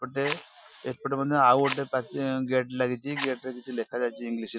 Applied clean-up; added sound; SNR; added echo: classical method Wiener filter.